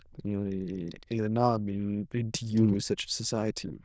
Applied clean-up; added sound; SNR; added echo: neural diffusion model UNIVERSE++.